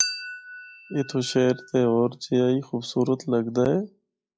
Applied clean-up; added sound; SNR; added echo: classical method log-MMSE.